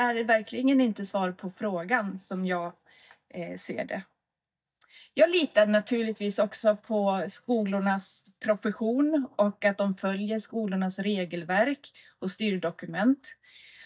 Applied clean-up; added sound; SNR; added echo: neural mask model DeepFilterNet 3.